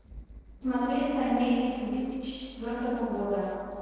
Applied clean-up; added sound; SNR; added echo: neural separator model SepFormer DNS4.